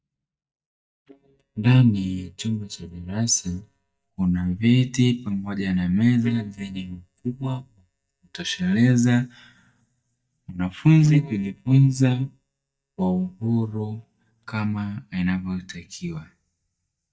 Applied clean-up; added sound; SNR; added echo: neural mask model DeepFilterNet 3.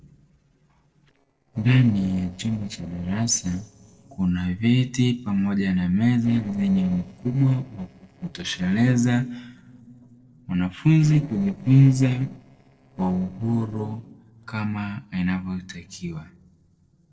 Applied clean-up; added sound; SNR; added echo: neural separator model SepFormer DNS4.